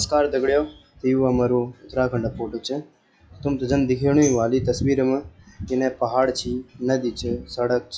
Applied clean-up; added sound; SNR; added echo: classical method log-MMSE.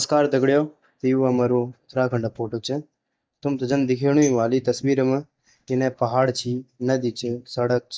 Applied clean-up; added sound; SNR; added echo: neural mask model DeepFilterNet 3.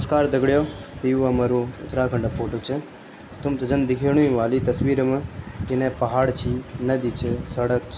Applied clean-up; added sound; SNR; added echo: none; Tambourine; 18 dB; none.